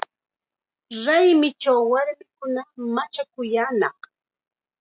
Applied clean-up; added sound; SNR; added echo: none; none; none; none.